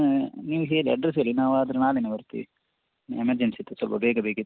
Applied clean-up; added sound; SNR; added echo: none; none; none; none.